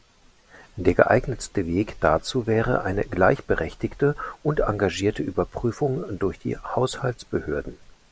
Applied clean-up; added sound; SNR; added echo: none; none; none; none.